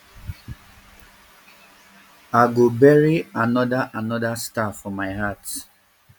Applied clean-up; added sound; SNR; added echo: none; none; none; none.